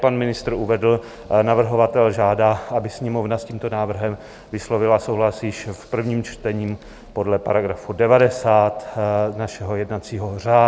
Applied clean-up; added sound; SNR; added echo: none; none; none; none.